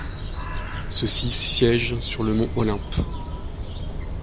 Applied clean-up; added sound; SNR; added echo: none; Bird; 7 dB; none.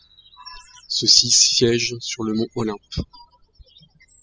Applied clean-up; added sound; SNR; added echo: classical method spectral subtraction.